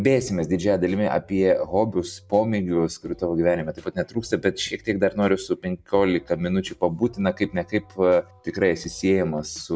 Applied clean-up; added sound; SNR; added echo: none; none; none; none.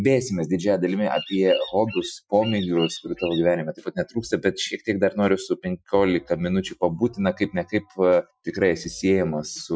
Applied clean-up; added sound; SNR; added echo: classical method Wiener filter.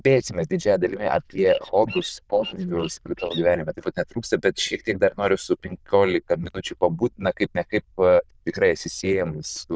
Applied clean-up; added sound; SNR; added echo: neural diffusion model UNIVERSE++.